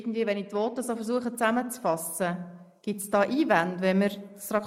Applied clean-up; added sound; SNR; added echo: neural mask model Resemble Enhance denoiser.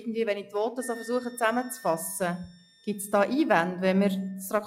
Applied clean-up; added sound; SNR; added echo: classical method log-MMSE.